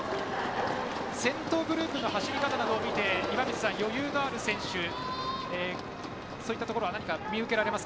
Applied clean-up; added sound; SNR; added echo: none; Engine / Mechanisms; 16 dB; none.